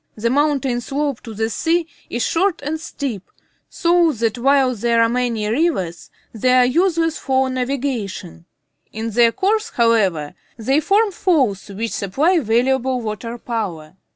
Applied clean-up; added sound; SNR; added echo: none; none; none; none.